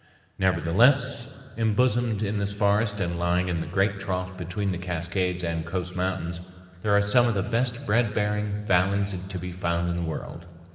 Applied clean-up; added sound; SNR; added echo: none; none; none; reverberation time 3.0 s.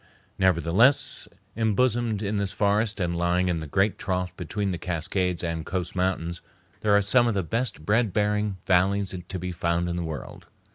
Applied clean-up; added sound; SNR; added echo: none; none; none; none.